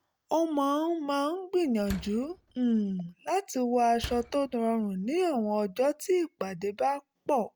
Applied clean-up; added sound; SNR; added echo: none; Slam; 16 dB; none.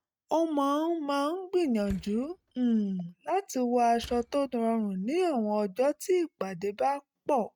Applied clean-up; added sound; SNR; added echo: neural mask model RNNoise.